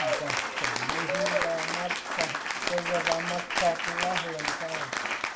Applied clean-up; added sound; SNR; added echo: none; Applause / Cheering; -4 dB; reverberation time 0.4 s.